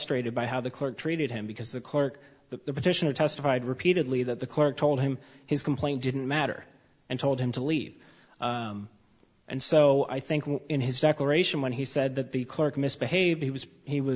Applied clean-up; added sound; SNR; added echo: none; none; none; none.